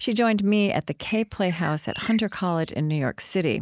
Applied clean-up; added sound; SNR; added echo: neural mask model Resemble Enhance denoiser.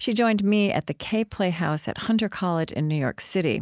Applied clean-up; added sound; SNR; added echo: none; none; none; none.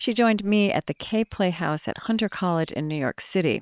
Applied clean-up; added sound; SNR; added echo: neural separator model SepFormer WHAM!.